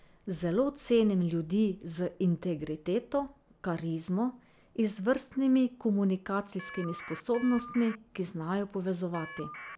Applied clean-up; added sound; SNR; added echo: none; Telephone; 13 dB; none.